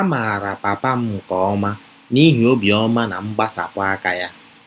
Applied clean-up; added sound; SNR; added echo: none; none; none; none.